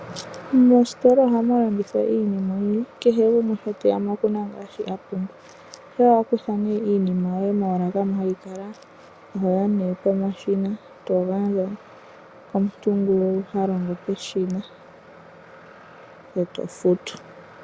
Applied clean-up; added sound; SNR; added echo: none; none; none; none.